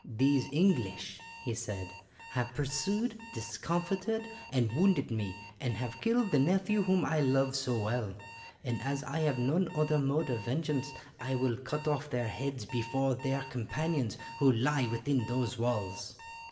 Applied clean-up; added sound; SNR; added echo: none; Alarm; 17 dB; reverberation time 0.9 s.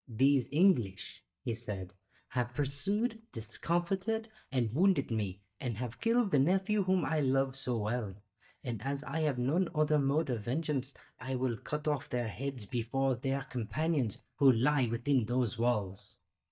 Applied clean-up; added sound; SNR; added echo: neural mask model DeepFilterNet 3.